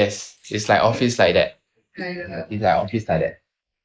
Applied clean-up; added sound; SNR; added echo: neural mask model Resemble Enhance denoiser.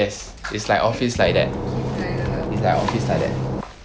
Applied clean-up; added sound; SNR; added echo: none; Engine / Boat, Water vehicle; 1 dB; none.